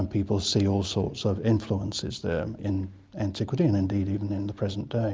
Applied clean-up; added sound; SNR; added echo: none; none; none; none.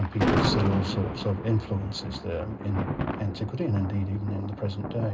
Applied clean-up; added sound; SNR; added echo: none; Thunder; 2 dB; reverberation time 0.2 s.